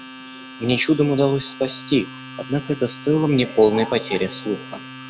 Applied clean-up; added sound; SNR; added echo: none; Domestic sounds, home sounds; 16 dB; none.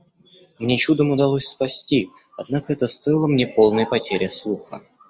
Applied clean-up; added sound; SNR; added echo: none; none; none; none.